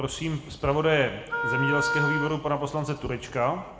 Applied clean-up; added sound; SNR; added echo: none; Wind instrument, woodwind instrument; 2 dB; reverberation time 1.2 s.